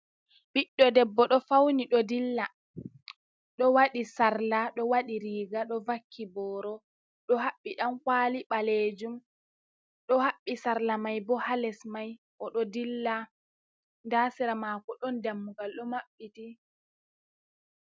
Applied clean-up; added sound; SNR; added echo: none; none; none; none.